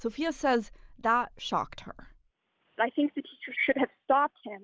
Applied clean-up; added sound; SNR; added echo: none; none; none; none.